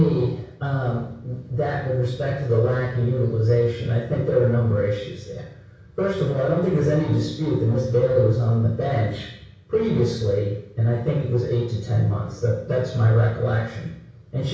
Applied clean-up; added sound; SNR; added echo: none; none; none; reverberation time 0.6 s.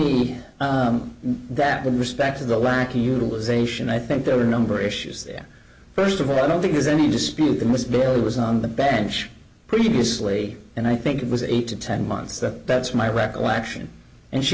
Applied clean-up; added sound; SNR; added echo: none; none; none; none.